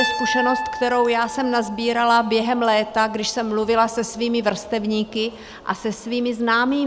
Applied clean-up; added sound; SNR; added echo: none; Piano; 10 dB; none.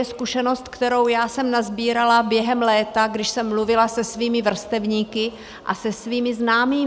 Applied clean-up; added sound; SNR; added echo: none; none; none; none.